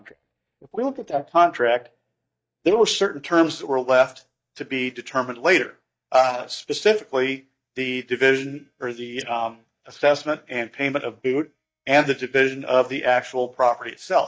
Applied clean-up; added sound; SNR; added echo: neural mask model DeepFilterNet 3.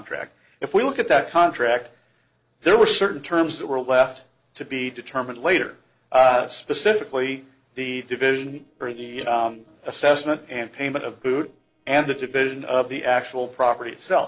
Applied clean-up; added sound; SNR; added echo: neural separator model SepFormer DNS4.